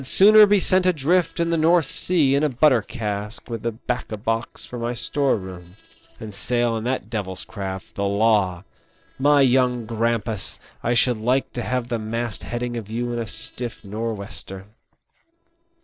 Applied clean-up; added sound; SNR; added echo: neural separator model SepFormer DNS4.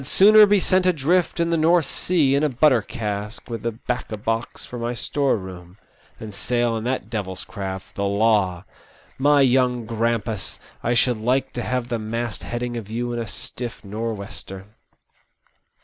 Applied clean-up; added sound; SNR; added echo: none; none; none; none.